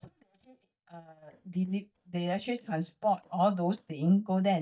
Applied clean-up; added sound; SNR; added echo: neural mask model DeepFilterNet 3.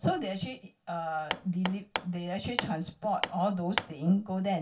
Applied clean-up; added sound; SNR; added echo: none; Hammer; 7 dB; reverberation time 0.2 s.